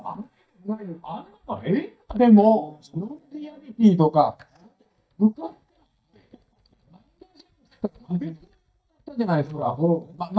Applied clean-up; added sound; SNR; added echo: neural mask model DeepFilterNet 3.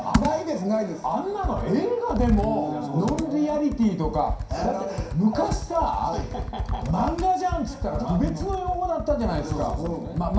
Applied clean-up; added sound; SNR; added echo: none; Computer keyboard; 6 dB; reverberation time 0.5 s.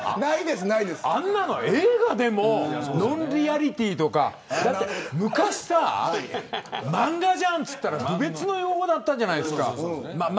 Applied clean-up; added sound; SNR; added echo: none; none; none; none.